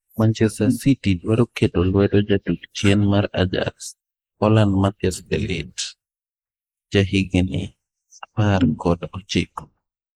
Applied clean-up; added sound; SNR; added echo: neural mask model Resemble Enhance denoiser.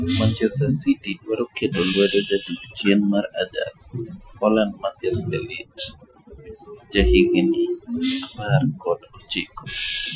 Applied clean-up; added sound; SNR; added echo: classical method Wiener filter.